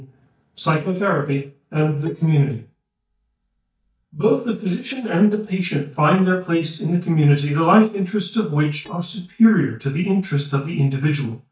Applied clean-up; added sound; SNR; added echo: neural mask model DeepFilterNet 3.